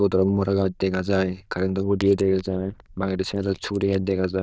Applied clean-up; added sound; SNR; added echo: neural diffusion model UNIVERSE++.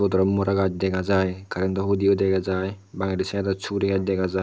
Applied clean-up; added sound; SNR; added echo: none; none; none; none.